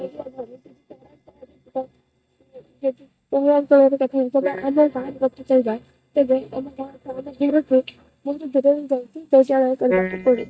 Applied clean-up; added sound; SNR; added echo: neural mask model DeepFilterNet 3.